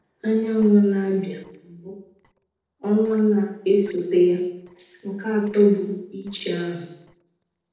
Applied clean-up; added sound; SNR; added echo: neural separator model SepFormer DNS4.